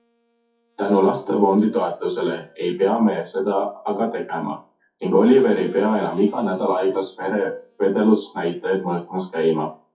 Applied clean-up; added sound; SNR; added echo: classical method WPE with log-MMSE.